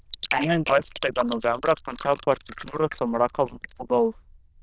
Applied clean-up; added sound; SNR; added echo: neural diffusion model UNIVERSE++.